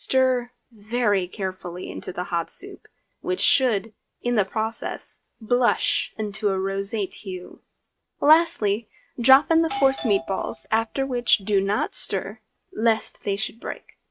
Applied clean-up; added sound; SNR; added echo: neural mask model RNNoise.